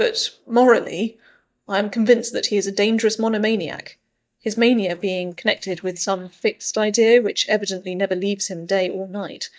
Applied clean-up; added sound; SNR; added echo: neural mask model DeepFilterNet 3.